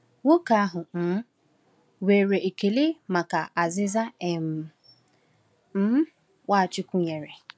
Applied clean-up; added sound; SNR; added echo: none; none; none; none.